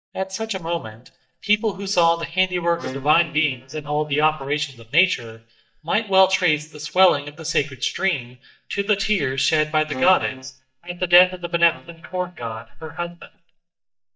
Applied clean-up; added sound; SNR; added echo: neural mask model DeepFilterNet 3.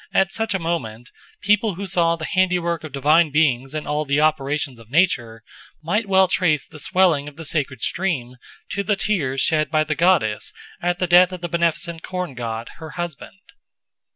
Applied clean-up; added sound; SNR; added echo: none; none; none; none.